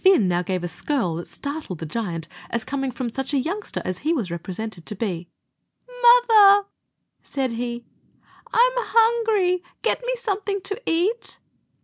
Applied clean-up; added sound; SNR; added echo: none; none; none; none.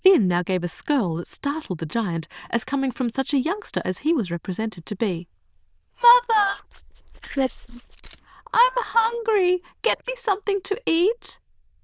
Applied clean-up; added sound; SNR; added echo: neural diffusion model UNIVERSE++.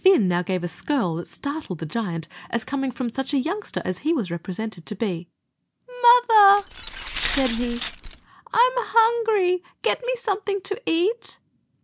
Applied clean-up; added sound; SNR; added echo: none; Glass; 9 dB; none.